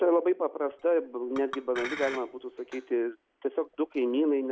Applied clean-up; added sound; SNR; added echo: none; Chink, clink; 13 dB; none.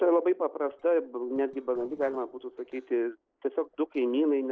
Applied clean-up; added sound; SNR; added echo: neural separator model SepFormer DNS4.